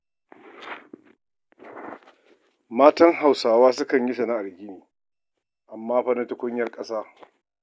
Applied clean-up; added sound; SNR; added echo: none; none; none; none.